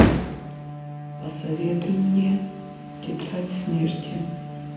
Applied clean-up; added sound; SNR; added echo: none; Bowed string instrument; 12 dB; reverberation time 0.8 s.